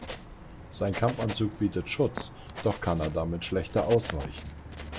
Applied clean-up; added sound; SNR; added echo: none; Writing; 10 dB; none.